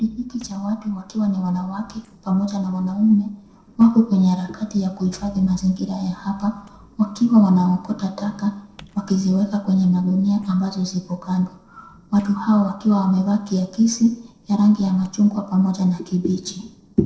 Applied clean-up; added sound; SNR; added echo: neural separator model SepFormer DNS4.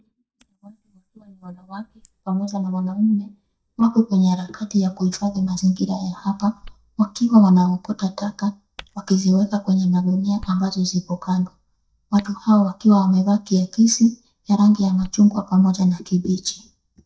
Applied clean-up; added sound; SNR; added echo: neural mask model DeepFilterNet 3.